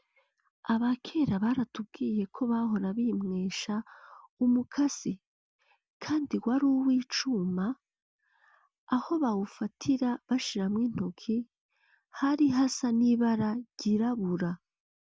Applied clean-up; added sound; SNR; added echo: none; none; none; none.